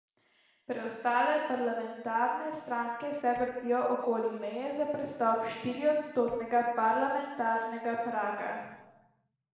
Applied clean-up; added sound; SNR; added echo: neural separator model SepFormer DNS4.